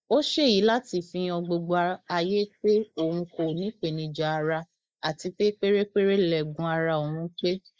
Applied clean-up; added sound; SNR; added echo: neural mask model Resemble Enhance denoiser.